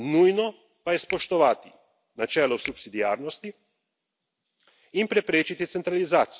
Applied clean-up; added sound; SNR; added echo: none; Finger snapping; 18 dB; none.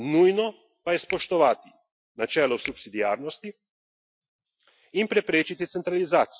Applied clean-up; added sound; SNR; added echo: classical method Wiener filter.